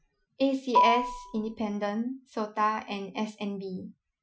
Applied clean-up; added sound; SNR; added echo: classical method Wiener filter.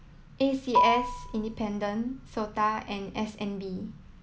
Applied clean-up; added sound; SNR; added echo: none; Marimba, xylophone; -2 dB; none.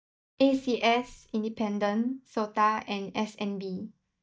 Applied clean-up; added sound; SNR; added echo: neural mask model DeepFilterNet 3.